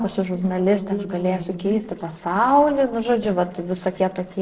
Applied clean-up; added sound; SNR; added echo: neural separator model SepFormer DNS4.